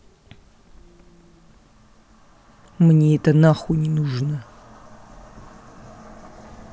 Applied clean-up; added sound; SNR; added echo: none; none; none; none.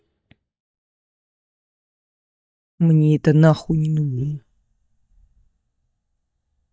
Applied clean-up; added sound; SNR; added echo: neural mask model DeepFilterNet 3.